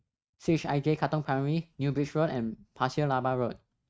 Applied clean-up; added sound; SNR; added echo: neural mask model RNNoise.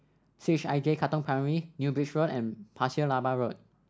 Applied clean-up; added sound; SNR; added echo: none; none; none; none.